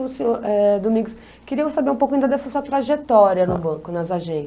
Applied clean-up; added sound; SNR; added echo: none; none; none; none.